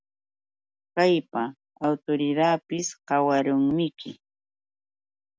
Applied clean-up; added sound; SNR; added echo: none; none; none; none.